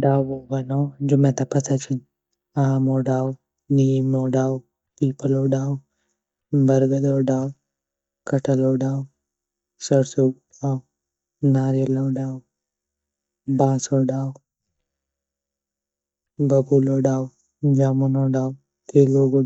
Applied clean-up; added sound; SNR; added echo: neural mask model DeepFilterNet 3.